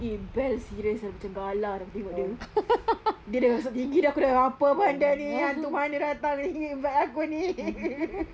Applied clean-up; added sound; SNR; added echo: none; Brass instrument; 15 dB; none.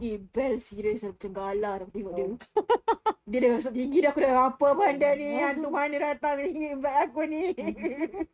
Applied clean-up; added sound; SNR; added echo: neural mask model RNNoise.